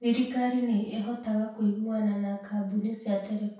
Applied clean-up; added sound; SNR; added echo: none; none; none; reverberation time 0.6 s.